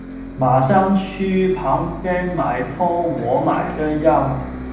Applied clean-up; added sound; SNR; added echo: none; Bus; 12 dB; reverberation time 0.8 s.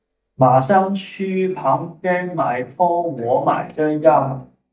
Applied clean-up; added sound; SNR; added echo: neural mask model DeepFilterNet 3.